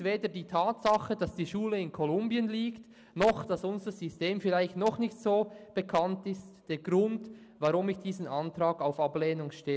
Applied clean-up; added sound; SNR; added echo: none; none; none; none.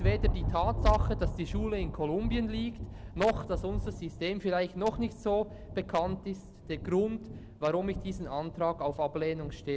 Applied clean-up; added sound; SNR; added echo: none; Thunder; 3 dB; none.